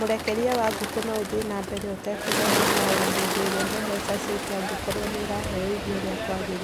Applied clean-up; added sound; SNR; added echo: none; Bird; -1 dB; none.